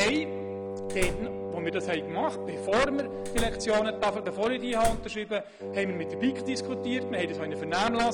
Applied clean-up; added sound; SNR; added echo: none; Wind instrument, woodwind instrument + Slam; 4 dB; none.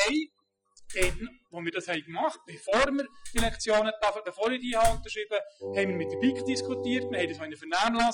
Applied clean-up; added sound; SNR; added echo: classical method Wiener filter.